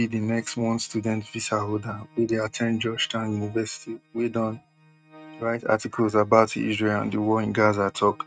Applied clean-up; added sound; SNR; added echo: neural mask model RNNoise.